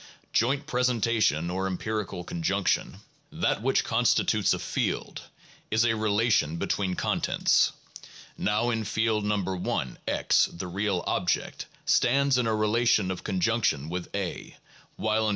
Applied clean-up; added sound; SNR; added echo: none; none; none; none.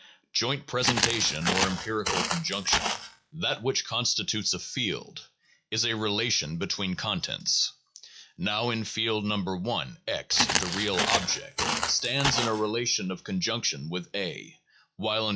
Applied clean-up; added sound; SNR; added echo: classical method log-MMSE.